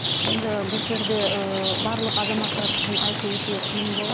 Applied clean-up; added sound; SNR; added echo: none; Rain; -2 dB; none.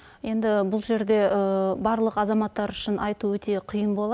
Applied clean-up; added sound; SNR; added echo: none; none; none; none.